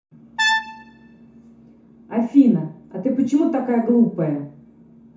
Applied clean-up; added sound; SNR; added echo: none; Brass instrument; 4 dB; reverberation time 0.9 s.